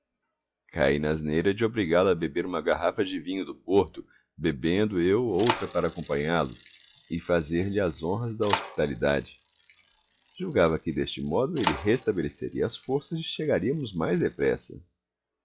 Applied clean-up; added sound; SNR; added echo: classical method log-MMSE.